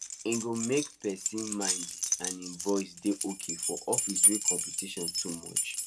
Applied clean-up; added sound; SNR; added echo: none; Keys jangling; -3 dB; none.